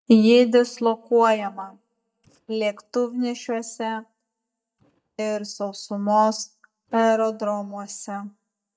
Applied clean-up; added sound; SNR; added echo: neural mask model DeepFilterNet 3.